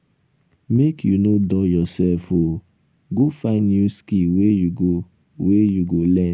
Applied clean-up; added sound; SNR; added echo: none; none; none; none.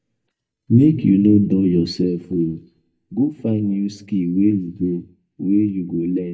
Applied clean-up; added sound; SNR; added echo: neural mask model DeepFilterNet 3.